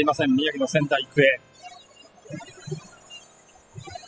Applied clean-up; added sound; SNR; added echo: classical method spectral subtraction.